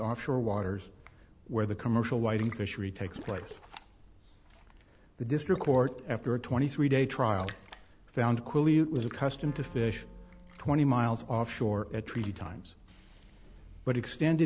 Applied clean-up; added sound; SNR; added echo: none; Wind instrument, woodwind instrument + Splash, splatter; 20 dB; none.